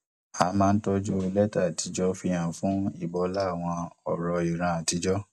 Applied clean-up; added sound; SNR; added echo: none; none; none; none.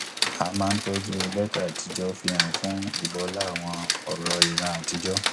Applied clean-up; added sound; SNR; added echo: none; Rain; 0 dB; none.